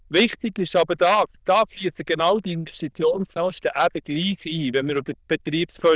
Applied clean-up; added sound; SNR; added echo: neural diffusion model UNIVERSE++.